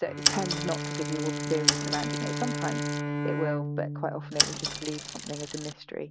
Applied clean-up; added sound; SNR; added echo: none; Mechanisms / Bicycle + Bowed string instrument; -4 dB; none.